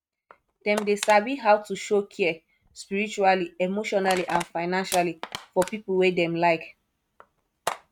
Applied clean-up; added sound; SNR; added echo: neural mask model RNNoise.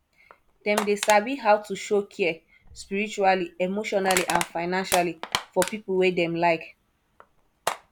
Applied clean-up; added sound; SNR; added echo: none; Crushing; 9 dB; none.